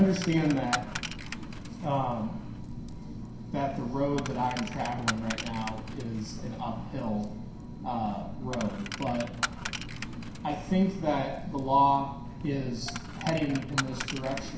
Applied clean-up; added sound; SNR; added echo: none; Coin (dropping); 9 dB; reverberation time 0.5 s.